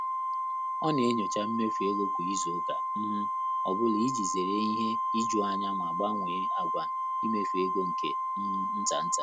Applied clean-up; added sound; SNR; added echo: none; Organ; -2 dB; none.